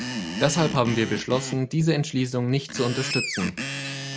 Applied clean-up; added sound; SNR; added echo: none; Screech; 7 dB; none.